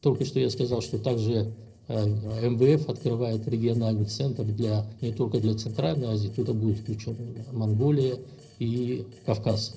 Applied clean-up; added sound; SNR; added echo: neural separator model SepFormer DNS4.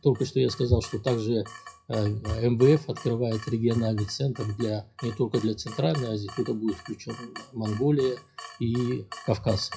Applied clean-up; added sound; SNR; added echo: classical method WPE with log-MMSE.